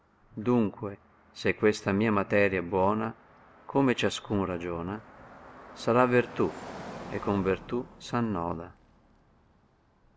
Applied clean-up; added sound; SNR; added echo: none; Car passing by; 19 dB; none.